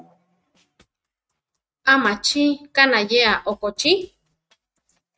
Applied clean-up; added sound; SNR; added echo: neural mask model RNNoise.